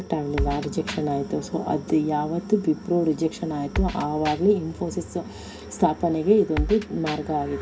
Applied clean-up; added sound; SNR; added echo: none; Drum kit; 6 dB; reverberation time 0.3 s.